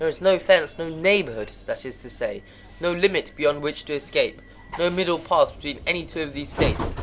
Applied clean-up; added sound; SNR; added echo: none; Train; 11 dB; none.